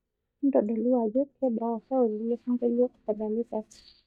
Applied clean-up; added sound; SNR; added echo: neural mask model DeepFilterNet 3.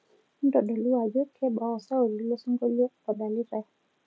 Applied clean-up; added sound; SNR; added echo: none; none; none; none.